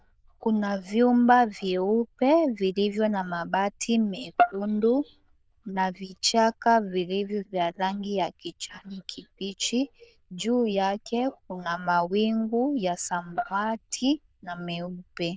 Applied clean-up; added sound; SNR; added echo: neural diffusion model UNIVERSE++.